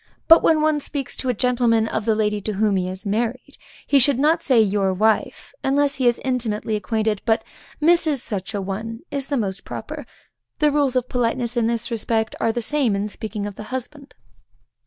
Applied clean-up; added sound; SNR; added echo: none; none; none; none.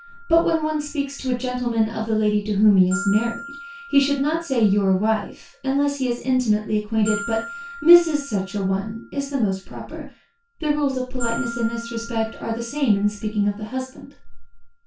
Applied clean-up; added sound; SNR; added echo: none; Glockenspiel; 17 dB; reverberation time 0.2 s.